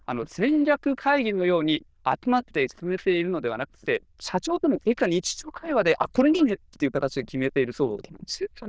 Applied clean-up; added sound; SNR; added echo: neural diffusion model UNIVERSE++.